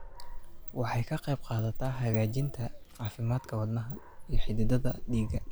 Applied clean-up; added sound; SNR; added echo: none; Dog; 1 dB; none.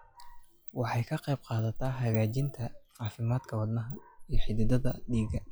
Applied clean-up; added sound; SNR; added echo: classical method log-MMSE.